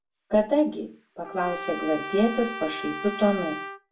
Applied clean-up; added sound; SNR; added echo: none; Trumpet; 10 dB; reverberation time 0.3 s.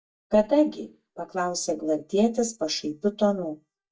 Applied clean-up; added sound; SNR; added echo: neural mask model DeepFilterNet 3.